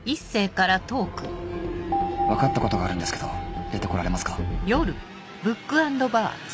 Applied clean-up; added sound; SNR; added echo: none; none; none; none.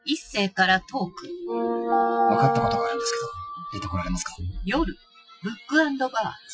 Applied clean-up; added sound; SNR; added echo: classical method Wiener filter.